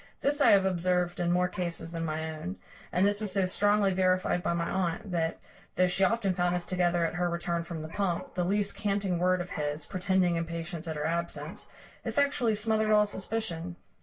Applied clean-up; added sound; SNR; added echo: neural separator model SepFormer DNS4.